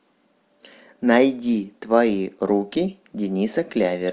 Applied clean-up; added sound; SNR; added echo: none; none; none; none.